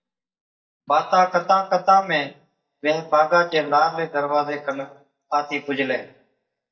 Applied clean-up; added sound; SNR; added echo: neural mask model DeepFilterNet 3.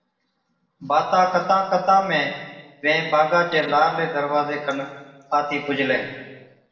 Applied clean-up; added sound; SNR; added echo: neural separator model SepFormer DNS4.